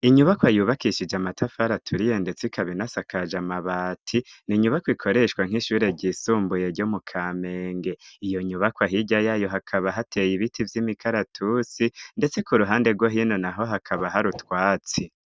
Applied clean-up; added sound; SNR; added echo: neural mask model DeepFilterNet 3.